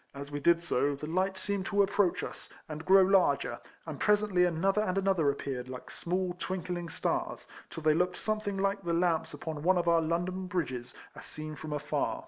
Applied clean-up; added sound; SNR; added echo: none; none; none; none.